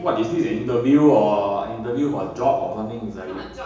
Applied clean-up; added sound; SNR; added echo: none; none; none; reverberation time 0.9 s.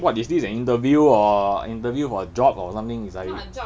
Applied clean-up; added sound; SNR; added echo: none; none; none; none.